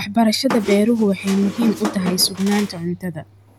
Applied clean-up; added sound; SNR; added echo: none; Squeak; 8 dB; none.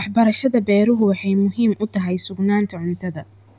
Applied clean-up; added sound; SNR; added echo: none; none; none; none.